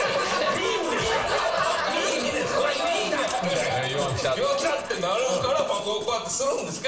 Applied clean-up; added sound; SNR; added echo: none; Writing; 15 dB; reverberation time 1.1 s.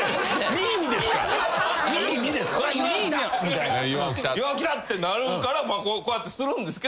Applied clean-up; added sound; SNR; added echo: none; none; none; none.